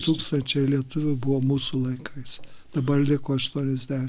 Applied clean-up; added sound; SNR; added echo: none; none; none; none.